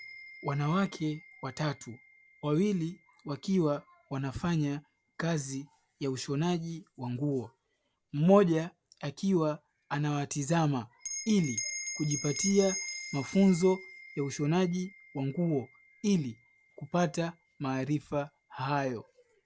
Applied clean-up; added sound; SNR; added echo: none; Bell; 15 dB; none.